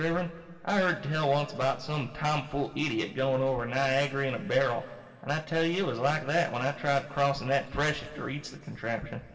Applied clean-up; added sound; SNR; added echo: none; none; none; reverberation time 2.5 s.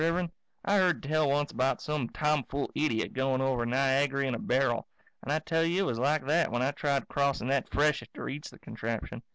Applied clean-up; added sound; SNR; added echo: none; none; none; none.